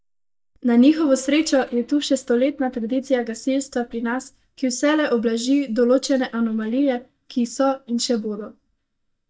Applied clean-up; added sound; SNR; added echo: neural mask model DeepFilterNet 3.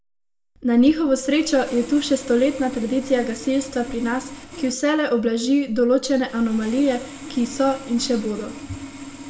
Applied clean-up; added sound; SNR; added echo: none; Sawing; 16 dB; reverberation time 0.5 s.